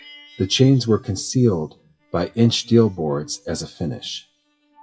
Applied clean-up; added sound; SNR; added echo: classical method WPE with log-MMSE.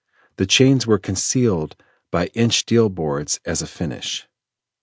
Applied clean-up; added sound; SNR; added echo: none; none; none; none.